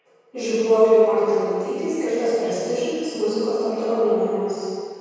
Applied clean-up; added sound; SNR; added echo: none; none; none; reverberation time 2.2 s.